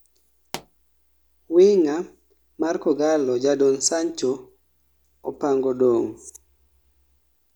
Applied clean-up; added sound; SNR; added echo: none; Explosion; 19 dB; none.